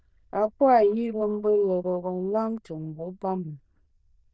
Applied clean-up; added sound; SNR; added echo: neural diffusion model UNIVERSE++.